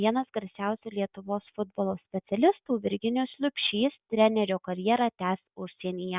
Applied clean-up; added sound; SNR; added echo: none; none; none; none.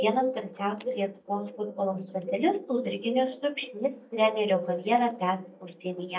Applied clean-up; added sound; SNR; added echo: neural mask model DeepFilterNet 3.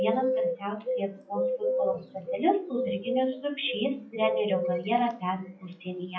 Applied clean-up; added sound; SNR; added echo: classical method WPE with log-MMSE.